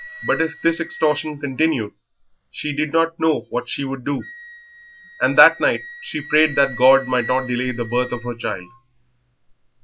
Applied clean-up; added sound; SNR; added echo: none; Chirp, tweet + Wind instrument, woodwind instrument; 16 dB; none.